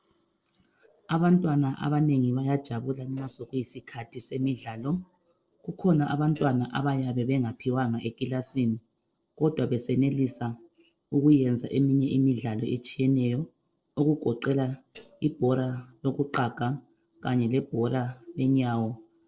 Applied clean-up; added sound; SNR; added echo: neural separator model SepFormer DNS4.